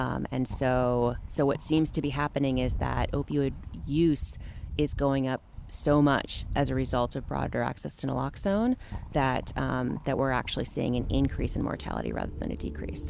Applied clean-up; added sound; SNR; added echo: none; Rattle; 9 dB; none.